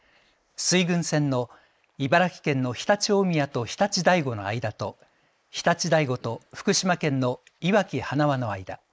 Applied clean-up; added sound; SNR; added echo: neural mask model Resemble Enhance denoiser.